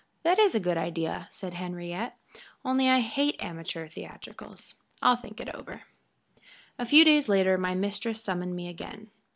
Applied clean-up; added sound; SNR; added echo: none; none; none; none.